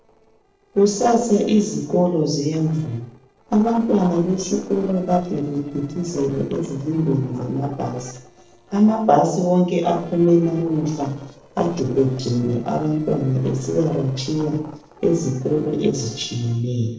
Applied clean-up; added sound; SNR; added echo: neural separator model SepFormer DNS4.